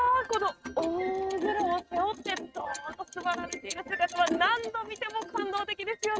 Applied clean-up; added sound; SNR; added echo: neural mask model RNNoise.